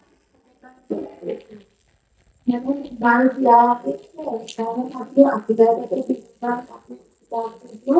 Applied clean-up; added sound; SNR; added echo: neural mask model DeepFilterNet 3.